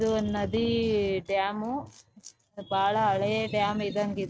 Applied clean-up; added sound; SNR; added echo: neural mask model RNNoise.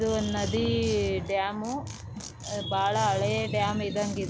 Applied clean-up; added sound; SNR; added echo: none; Tearing; 18 dB; none.